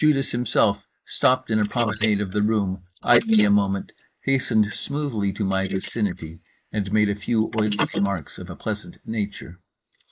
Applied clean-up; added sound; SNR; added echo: neural mask model Resemble Enhance denoiser.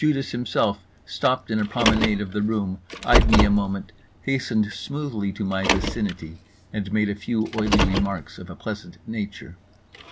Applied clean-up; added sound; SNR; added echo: none; Car; 3 dB; none.